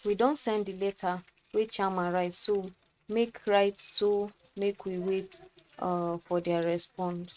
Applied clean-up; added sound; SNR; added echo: neural mask model RNNoise.